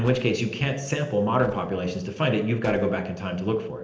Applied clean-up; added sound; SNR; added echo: neural separator model SepFormer DNS4.